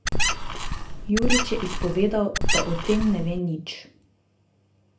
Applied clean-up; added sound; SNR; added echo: none; Squeak; -3 dB; reverberation time 0.3 s.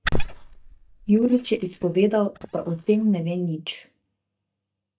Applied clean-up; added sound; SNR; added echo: neural mask model DeepFilterNet 3.